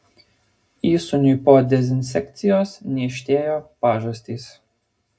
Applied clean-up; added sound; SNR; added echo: none; none; none; reverberation time 0.2 s.